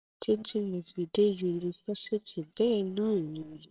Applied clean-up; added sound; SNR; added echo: neural separator model SepFormer WHAMR!.